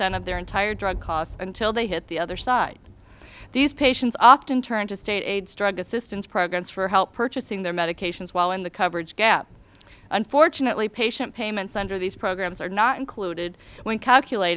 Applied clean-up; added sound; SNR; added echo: none; Thunder; 20 dB; none.